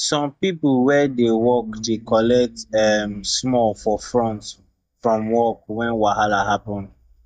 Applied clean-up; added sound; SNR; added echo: neural mask model DeepFilterNet 3.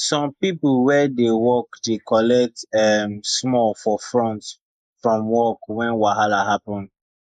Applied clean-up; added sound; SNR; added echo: neural mask model Resemble Enhance denoiser.